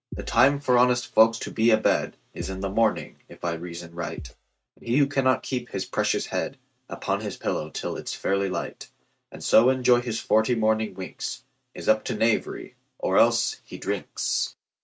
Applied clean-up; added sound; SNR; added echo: neural mask model RNNoise.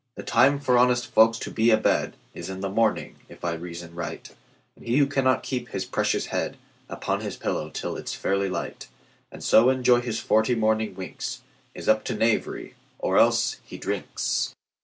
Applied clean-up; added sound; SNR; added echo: none; none; none; none.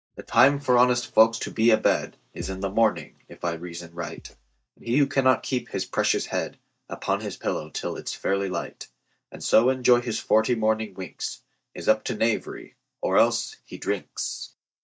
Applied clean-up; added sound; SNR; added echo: neural mask model DeepFilterNet 3.